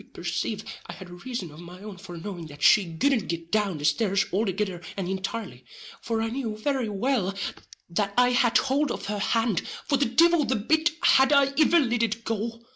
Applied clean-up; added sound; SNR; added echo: none; none; none; none.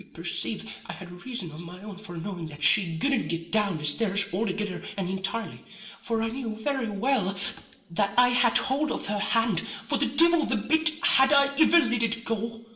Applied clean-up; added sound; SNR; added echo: none; none; none; reverberation time 0.8 s.